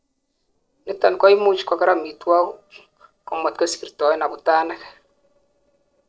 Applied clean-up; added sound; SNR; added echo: neural separator model SepFormer DNS4.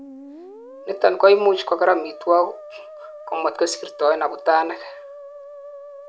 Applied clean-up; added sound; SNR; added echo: none; Musical instrument; 17 dB; none.